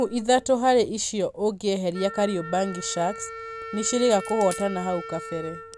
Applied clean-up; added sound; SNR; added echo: none; Coin (dropping) + Wind instrument, woodwind instrument; 13 dB; none.